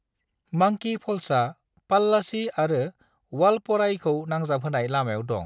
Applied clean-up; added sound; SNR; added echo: none; none; none; none.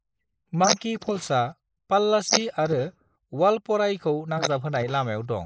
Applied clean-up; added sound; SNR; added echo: neural mask model Resemble Enhance denoiser.